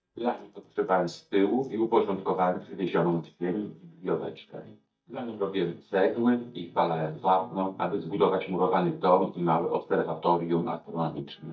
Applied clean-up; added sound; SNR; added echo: neural mask model DeepFilterNet 3.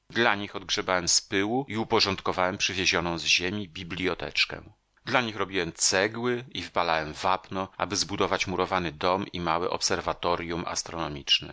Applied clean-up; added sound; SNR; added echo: none; none; none; none.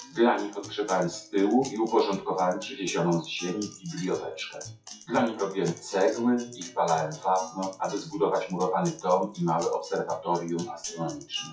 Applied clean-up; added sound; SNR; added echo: classical method WPE with log-MMSE.